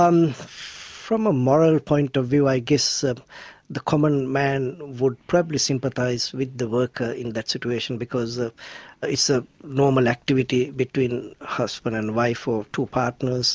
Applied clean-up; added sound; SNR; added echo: none; none; none; none.